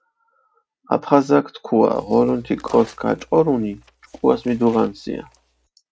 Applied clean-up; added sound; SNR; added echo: neural mask model RNNoise.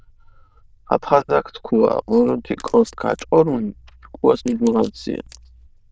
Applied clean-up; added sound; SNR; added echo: neural diffusion model UNIVERSE++.